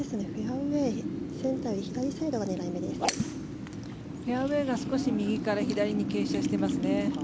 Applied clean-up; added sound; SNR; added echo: none; none; none; none.